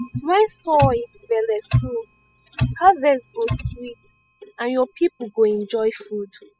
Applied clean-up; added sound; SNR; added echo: classical method spectral subtraction.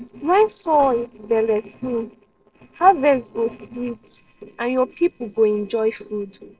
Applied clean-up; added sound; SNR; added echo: neural separator model SepFormer DNS4.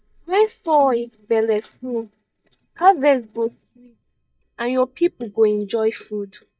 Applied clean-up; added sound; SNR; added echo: neural mask model DeepFilterNet 3.